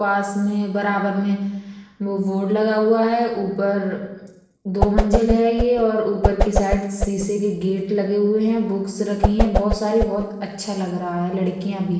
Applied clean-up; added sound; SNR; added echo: none; Whoosh, swoosh, swish; 1 dB; reverberation time 0.9 s.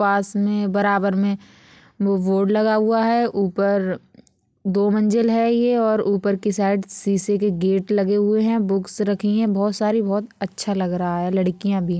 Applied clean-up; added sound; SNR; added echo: none; none; none; none.